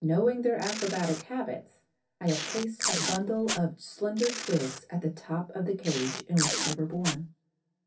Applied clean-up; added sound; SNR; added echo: none; Packing tape, duct tape; 5 dB; reverberation time 0.3 s.